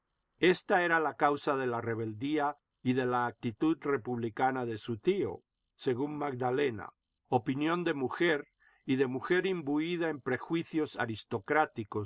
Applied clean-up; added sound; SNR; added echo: none; Cricket; 11 dB; none.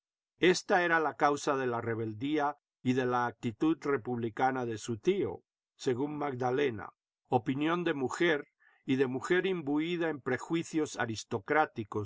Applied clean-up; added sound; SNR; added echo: none; none; none; none.